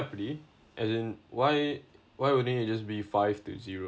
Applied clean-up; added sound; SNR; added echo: none; none; none; none.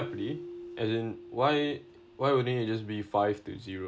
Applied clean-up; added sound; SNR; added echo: none; Keyboard (musical); 15 dB; none.